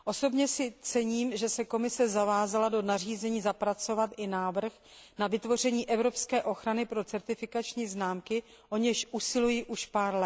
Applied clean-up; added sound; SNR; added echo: none; none; none; none.